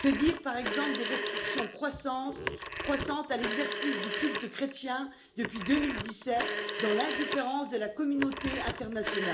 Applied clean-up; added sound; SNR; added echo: none; Telephone; 4 dB; reverberation time 0.4 s.